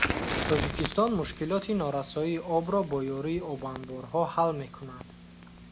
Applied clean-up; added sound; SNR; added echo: none; Fire; 6 dB; none.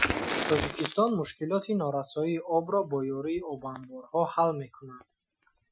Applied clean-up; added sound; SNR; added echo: classical method Wiener filter.